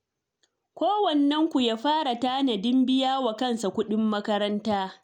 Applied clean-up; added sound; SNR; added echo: none; none; none; none.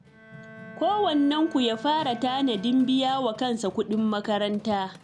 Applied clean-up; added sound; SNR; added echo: none; Run + Bowed string instrument; 19 dB; none.